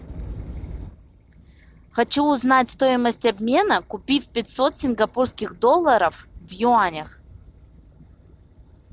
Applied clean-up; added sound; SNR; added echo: none; none; none; none.